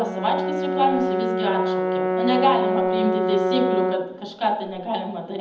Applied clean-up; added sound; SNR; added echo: none; Brass instrument; -1 dB; reverberation time 0.8 s.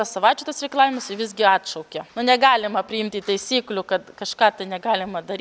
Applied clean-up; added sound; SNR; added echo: none; none; none; none.